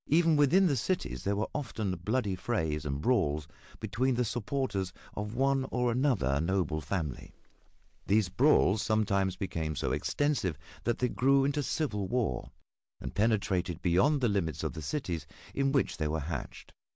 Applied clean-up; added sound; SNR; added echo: none; none; none; none.